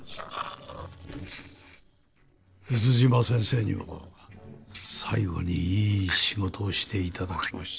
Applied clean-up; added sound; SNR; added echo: neural separator model SepFormer DNS4.